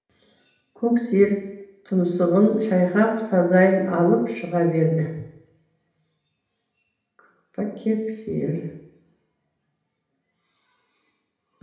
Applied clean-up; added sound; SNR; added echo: none; none; none; reverberation time 0.8 s.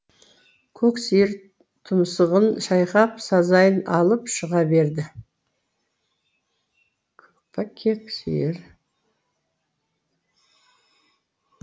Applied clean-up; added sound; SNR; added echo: none; none; none; none.